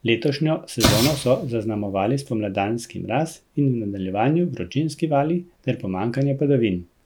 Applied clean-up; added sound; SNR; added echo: none; Explosion; 4 dB; none.